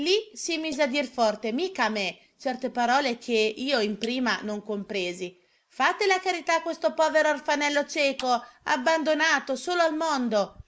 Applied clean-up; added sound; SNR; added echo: neural mask model Resemble Enhance denoiser.